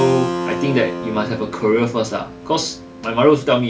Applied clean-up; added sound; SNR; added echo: none; Keyboard (musical); 8 dB; none.